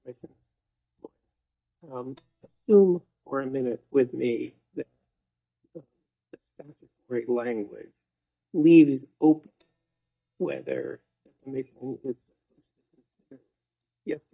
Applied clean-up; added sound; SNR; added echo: neural mask model DeepFilterNet 3.